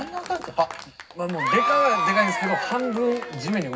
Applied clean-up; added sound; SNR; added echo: none; Applause / Crowd / Cheering; 1 dB; reverberation time 0.4 s.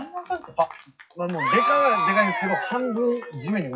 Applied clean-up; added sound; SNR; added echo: classical method WPE with log-MMSE.